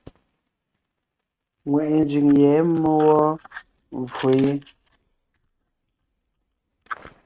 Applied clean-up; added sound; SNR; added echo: neural mask model RNNoise.